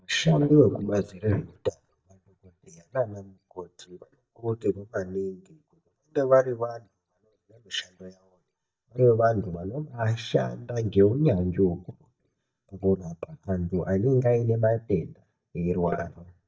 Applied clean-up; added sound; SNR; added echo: neural mask model DeepFilterNet 3.